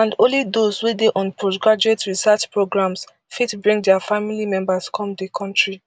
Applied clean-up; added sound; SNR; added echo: none; none; none; none.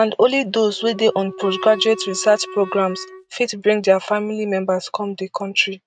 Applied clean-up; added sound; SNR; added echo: neural mask model RNNoise.